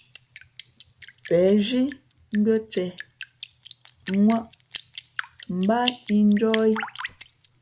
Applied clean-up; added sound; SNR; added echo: none; Drip; 11 dB; none.